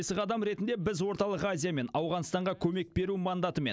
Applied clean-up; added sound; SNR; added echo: none; none; none; none.